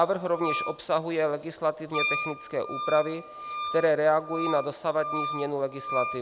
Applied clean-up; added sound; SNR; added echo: none; Wind instrument, woodwind instrument; 7 dB; none.